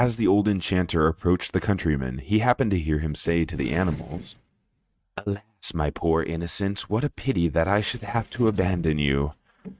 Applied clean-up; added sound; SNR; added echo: neural mask model RNNoise.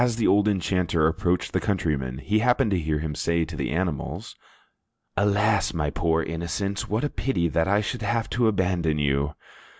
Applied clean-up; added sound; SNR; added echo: none; none; none; none.